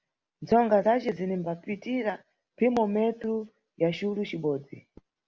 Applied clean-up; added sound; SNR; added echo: none; none; none; none.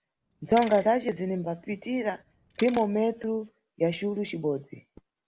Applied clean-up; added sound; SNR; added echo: none; Bicycle; 17 dB; none.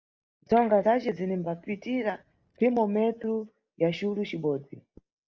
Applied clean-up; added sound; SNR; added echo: neural mask model DeepFilterNet 3.